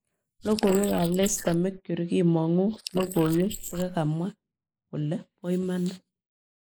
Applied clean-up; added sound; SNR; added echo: neural mask model Resemble Enhance denoiser.